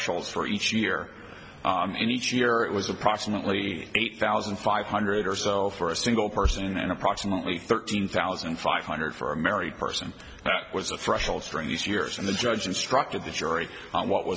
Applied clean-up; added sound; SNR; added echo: none; none; none; none.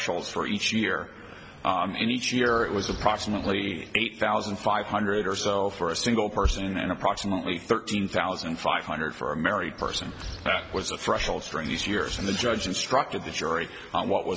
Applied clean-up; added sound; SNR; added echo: none; Bird; 12 dB; none.